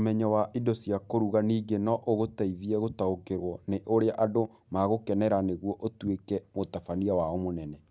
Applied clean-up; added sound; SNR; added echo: none; none; none; none.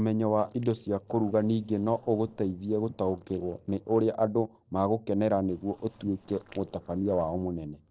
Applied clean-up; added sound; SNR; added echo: neural separator model SepFormer DNS4.